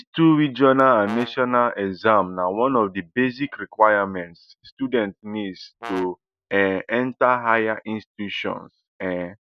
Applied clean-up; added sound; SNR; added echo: none; Brass instrument; 17 dB; none.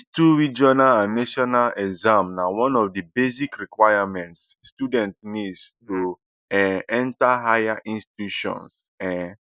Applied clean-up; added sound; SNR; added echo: neural mask model Resemble Enhance denoiser.